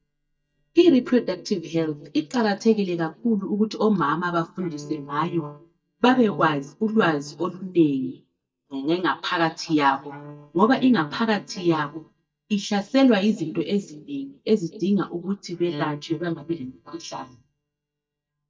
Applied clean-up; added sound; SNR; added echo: neural mask model DeepFilterNet 3.